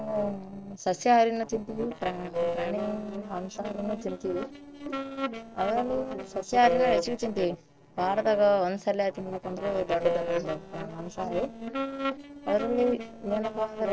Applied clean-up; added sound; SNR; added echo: neural separator model SepFormer DNS4.